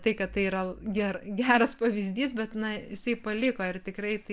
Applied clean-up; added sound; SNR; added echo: none; none; none; none.